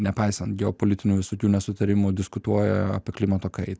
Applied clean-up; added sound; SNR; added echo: none; none; none; none.